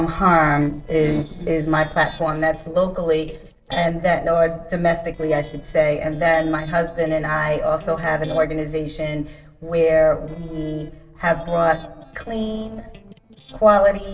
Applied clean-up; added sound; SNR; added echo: neural separator model SepFormer DNS4.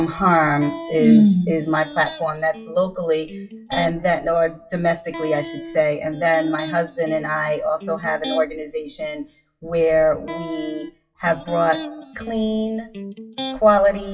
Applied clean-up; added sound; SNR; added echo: classical method WPE with log-MMSE.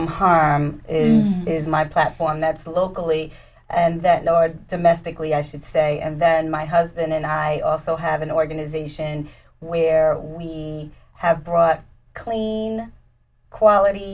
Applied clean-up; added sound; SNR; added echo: none; none; none; none.